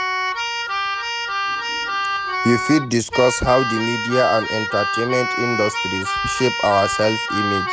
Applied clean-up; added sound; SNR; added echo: none; Keyboard (musical); 2 dB; none.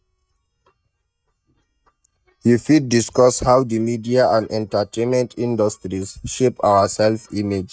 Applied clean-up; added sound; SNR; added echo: neural mask model DeepFilterNet 3.